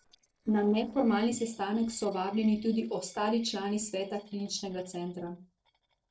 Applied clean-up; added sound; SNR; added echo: neural separator model SepFormer DNS4.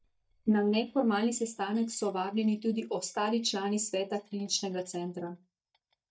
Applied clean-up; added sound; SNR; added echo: neural mask model DeepFilterNet 3.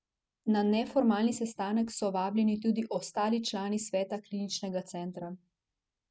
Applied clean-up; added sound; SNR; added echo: none; none; none; none.